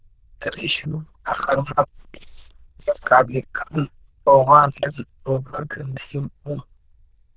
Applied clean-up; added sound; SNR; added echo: neural diffusion model UNIVERSE++.